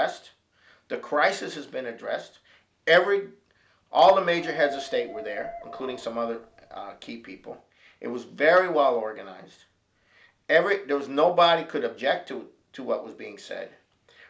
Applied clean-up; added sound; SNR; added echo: none; Dog; 15 dB; none.